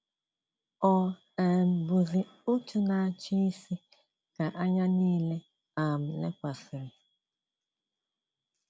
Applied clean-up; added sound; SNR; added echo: none; none; none; none.